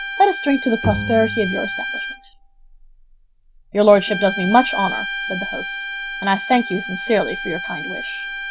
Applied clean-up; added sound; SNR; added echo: none; Bowed string instrument + Bowed string instrument; 7 dB; none.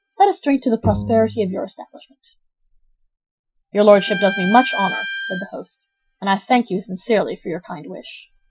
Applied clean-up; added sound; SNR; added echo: classical method Wiener filter.